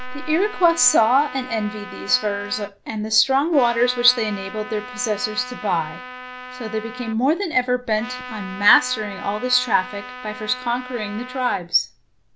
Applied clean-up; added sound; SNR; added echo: none; Trumpet; 13 dB; none.